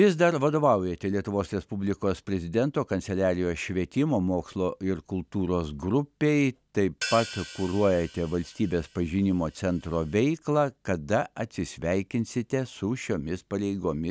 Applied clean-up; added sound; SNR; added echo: none; Crash cymbal / Hi-hat; 14 dB; none.